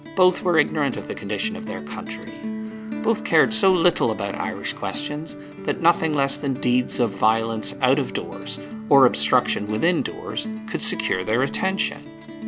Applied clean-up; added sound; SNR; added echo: none; Guitar; 10 dB; none.